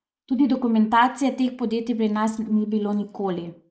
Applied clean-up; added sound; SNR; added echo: neural mask model Resemble Enhance denoiser.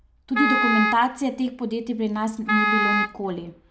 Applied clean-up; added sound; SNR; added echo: none; Wind instrument, woodwind instrument; -1 dB; none.